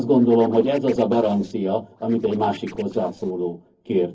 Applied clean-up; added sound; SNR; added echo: neural separator model SepFormer DNS4.